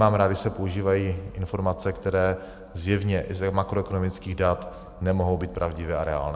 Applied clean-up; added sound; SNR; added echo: none; none; none; none.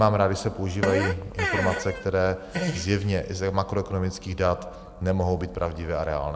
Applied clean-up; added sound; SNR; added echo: none; Fart; 5 dB; none.